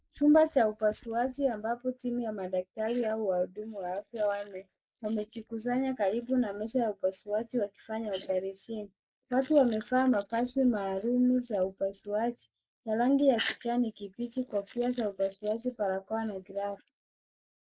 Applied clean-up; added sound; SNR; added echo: neural mask model Resemble Enhance denoiser.